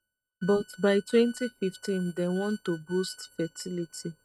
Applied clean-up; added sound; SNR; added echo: neural mask model RNNoise.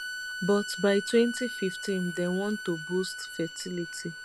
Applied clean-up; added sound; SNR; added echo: none; Bowed string instrument; 9 dB; none.